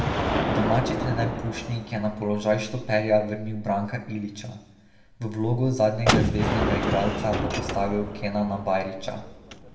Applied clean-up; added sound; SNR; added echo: none; Gunshot, gunfire; 2 dB; reverberation time 0.9 s.